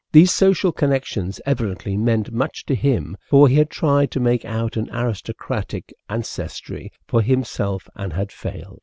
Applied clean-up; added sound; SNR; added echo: none; none; none; none.